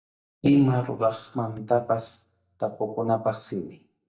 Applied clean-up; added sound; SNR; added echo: neural mask model DeepFilterNet 3.